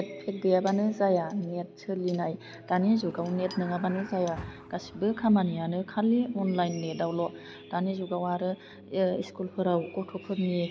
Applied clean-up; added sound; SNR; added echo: none; Piano + Vehicle; 18 dB; none.